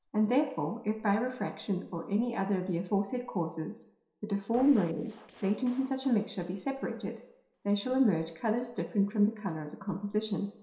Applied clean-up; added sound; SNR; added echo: neural separator model SepFormer DNS4.